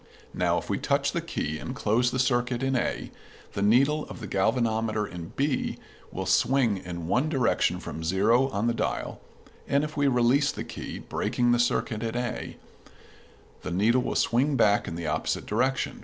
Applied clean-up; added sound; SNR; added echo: none; none; none; none.